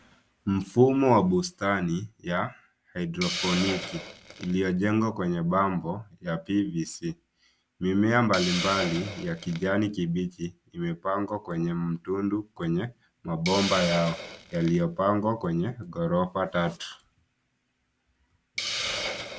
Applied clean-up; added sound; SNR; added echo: none; Hiss; 11 dB; none.